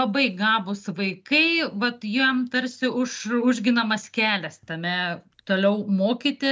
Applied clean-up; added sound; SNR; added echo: none; none; none; none.